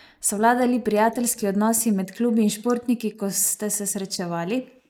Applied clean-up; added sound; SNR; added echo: neural mask model Resemble Enhance denoiser.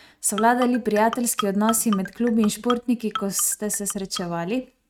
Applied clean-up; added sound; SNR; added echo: neural mask model RNNoise.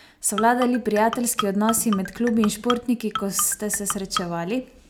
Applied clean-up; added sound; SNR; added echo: none; Marimba, xylophone; 9 dB; none.